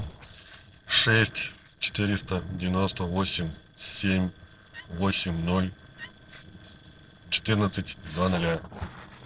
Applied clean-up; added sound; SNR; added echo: neural separator model SepFormer DNS4.